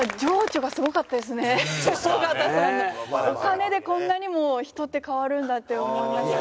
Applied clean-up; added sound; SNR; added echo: none; none; none; none.